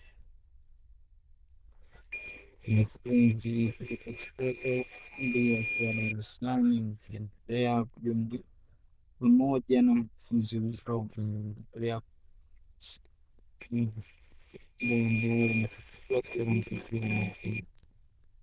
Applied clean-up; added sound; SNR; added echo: neural diffusion model UNIVERSE++.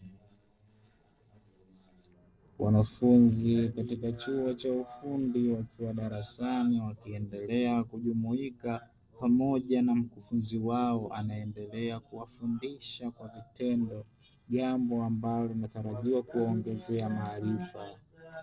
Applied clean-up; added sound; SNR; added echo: neural separator model SepFormer DNS4.